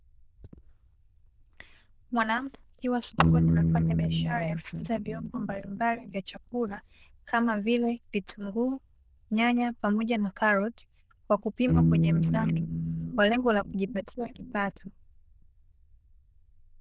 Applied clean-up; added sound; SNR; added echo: neural diffusion model UNIVERSE++.